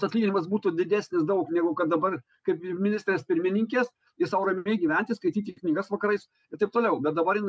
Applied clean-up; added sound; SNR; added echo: none; none; none; none.